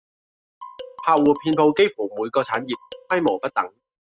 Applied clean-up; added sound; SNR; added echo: neural mask model RNNoise.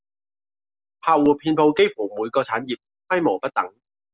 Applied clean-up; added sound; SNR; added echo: none; none; none; none.